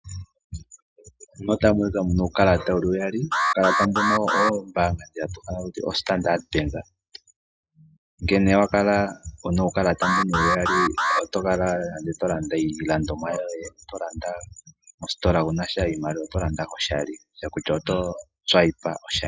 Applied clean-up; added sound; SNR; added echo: classical method log-MMSE.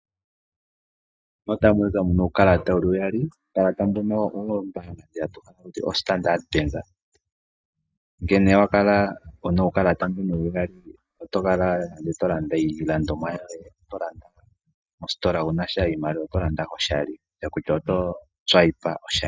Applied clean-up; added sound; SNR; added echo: neural mask model DeepFilterNet 3.